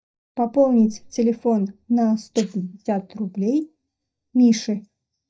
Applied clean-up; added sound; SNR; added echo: neural mask model DeepFilterNet 3.